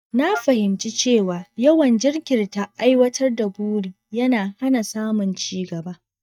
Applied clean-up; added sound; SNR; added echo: neural mask model DeepFilterNet 3.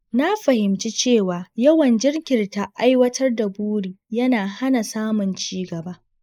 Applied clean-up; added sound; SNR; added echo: neural mask model Resemble Enhance denoiser.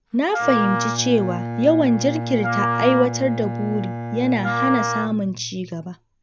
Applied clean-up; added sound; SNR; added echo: none; Bowed string instrument + Wind instrument, woodwind instrument; 4 dB; none.